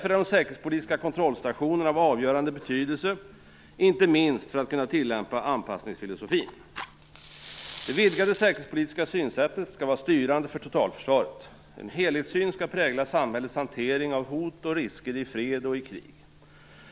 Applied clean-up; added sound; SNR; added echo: none; Fire; 17 dB; none.